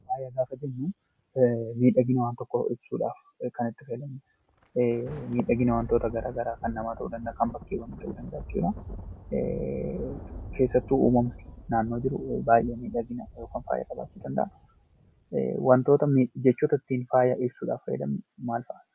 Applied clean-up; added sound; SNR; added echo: none; Thunder; 17 dB; none.